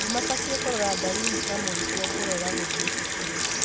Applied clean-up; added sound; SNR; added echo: none; Sink (filling or washing) / Water tap, faucet; -5 dB; none.